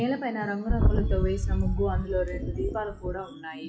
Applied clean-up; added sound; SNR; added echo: classical method WPE with log-MMSE.